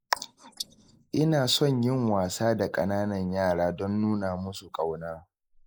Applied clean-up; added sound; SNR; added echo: neural mask model Resemble Enhance denoiser.